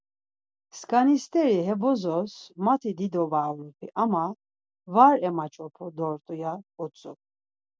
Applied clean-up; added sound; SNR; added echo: none; none; none; none.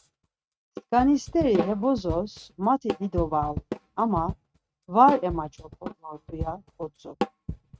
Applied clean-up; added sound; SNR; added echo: neural mask model RNNoise.